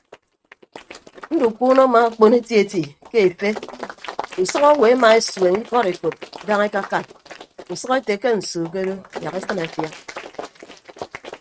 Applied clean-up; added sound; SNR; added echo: neural mask model RNNoise.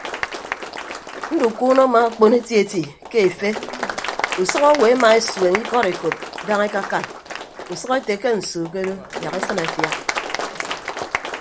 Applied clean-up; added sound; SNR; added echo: none; Applause; 8 dB; none.